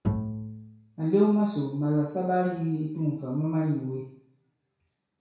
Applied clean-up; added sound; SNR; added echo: none; Bowed string instrument; 6 dB; reverberation time 0.6 s.